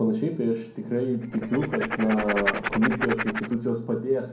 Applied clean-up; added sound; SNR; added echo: none; Writing; 5 dB; reverberation time 0.6 s.